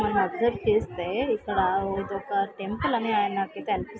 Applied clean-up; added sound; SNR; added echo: none; none; none; none.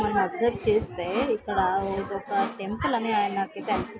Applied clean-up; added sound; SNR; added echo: none; Sawing; 12 dB; none.